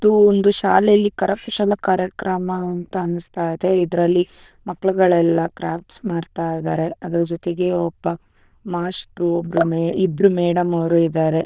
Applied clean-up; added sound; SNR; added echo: neural diffusion model UNIVERSE++.